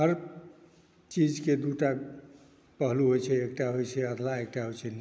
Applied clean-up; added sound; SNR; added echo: none; none; none; none.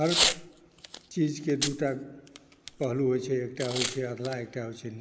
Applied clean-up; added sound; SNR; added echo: none; Packing tape, duct tape / Tearing; 3 dB; none.